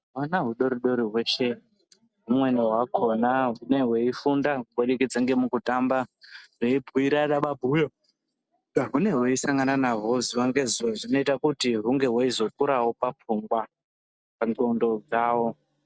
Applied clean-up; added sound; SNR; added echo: none; none; none; none.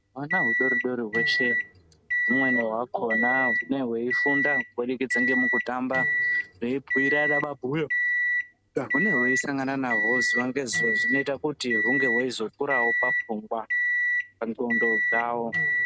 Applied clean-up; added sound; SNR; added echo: none; Microwave oven; -2 dB; none.